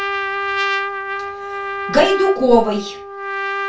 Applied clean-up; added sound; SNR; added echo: none; Trumpet; 4 dB; reverberation time 0.2 s.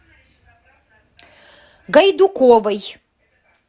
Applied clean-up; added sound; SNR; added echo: none; none; none; none.